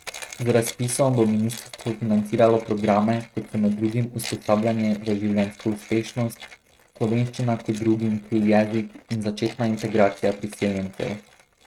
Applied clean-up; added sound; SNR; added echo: neural mask model RNNoise.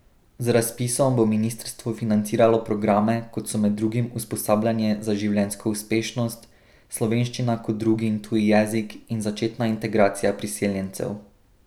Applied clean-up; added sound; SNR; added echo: none; none; none; none.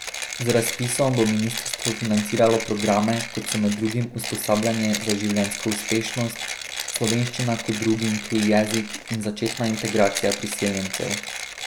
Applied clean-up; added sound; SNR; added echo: none; Mechanisms; 8 dB; none.